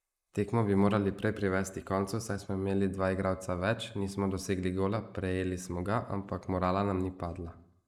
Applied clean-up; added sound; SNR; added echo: neural mask model Resemble Enhance denoiser.